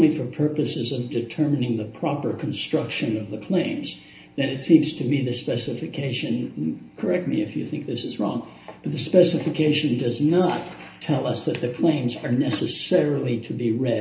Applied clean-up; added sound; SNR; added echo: none; none; none; reverberation time 0.3 s.